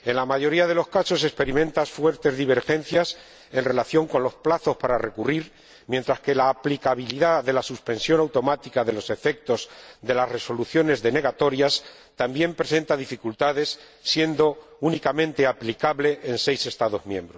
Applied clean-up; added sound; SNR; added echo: none; none; none; none.